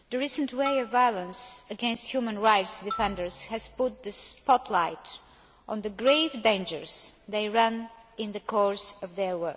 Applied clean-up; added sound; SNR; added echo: none; Marimba, xylophone; 14 dB; none.